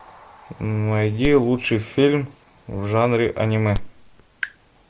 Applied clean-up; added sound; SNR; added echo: none; Crack; 12 dB; none.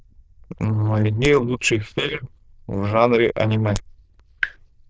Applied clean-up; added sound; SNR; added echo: neural diffusion model UNIVERSE++.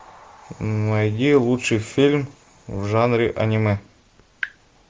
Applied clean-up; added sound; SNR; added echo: none; none; none; none.